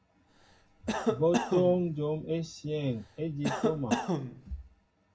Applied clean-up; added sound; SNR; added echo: none; Cough; 2 dB; reverberation time 0.4 s.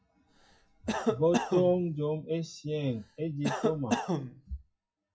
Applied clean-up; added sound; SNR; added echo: classical method WPE with log-MMSE.